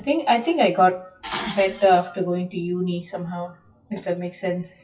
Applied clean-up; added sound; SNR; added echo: classical method WPE with log-MMSE.